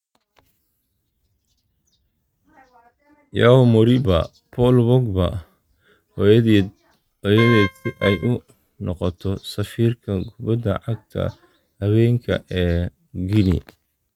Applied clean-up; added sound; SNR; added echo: neural mask model RNNoise.